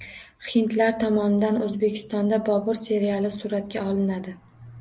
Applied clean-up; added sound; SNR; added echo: none; none; none; none.